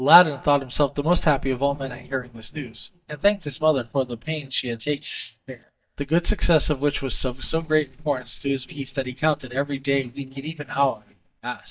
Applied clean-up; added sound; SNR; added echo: neural mask model DeepFilterNet 3.